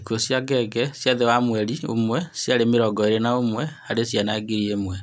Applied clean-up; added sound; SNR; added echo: none; none; none; none.